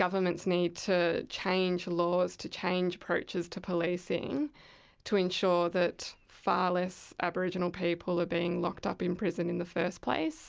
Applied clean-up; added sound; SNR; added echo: none; none; none; none.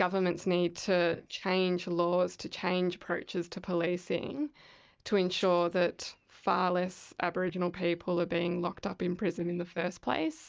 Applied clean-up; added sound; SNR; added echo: neural mask model DeepFilterNet 3.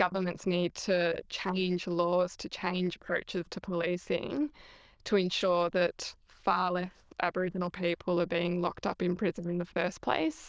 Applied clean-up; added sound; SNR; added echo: neural diffusion model UNIVERSE++.